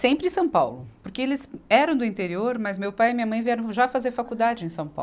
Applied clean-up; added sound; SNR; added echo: none; none; none; none.